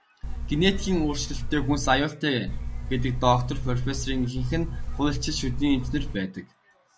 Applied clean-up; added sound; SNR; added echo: none; Buzz; 3 dB; none.